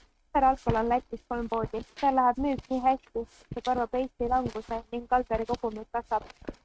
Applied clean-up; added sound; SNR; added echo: neural mask model RNNoise.